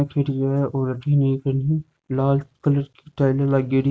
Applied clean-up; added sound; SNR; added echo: neural mask model Resemble Enhance denoiser.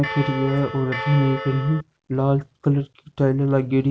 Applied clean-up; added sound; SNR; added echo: none; Bell; 8 dB; none.